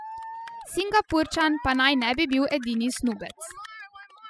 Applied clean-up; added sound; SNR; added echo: classical method spectral subtraction.